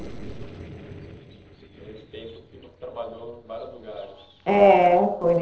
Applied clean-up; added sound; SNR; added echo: neural separator model SepFormer DNS4.